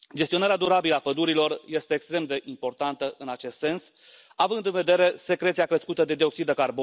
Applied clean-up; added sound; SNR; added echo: none; none; none; none.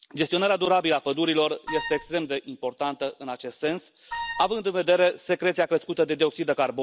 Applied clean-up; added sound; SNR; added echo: none; Wind instrument, woodwind instrument; 9 dB; none.